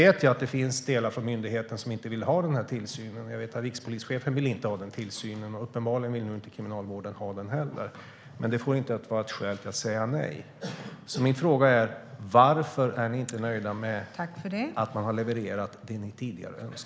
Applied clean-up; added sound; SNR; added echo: none; none; none; none.